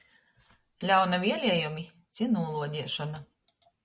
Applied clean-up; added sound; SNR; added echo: none; none; none; none.